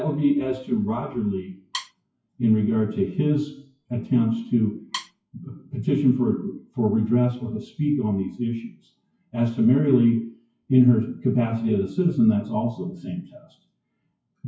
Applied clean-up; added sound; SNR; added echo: classical method WPE with log-MMSE.